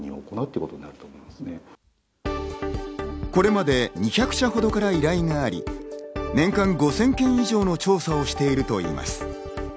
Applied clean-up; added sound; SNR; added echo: none; none; none; none.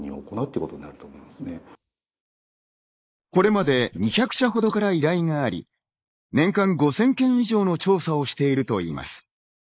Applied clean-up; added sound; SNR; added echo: neural mask model Resemble Enhance denoiser.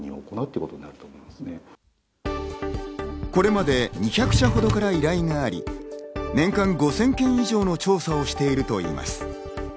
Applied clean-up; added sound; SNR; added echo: none; Wood / Tools; 1 dB; none.